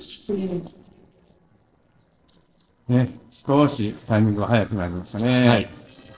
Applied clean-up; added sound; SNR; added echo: neural separator model SepFormer DNS4.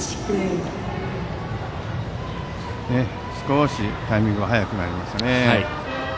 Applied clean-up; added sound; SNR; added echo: none; none; none; none.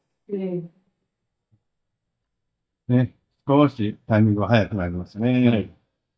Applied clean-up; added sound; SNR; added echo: neural mask model DeepFilterNet 3.